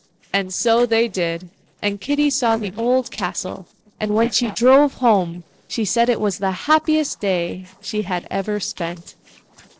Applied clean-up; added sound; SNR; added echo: neural separator model SepFormer DNS4.